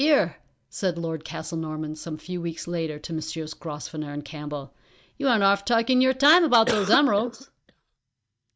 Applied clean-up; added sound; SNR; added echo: neural mask model DeepFilterNet 3.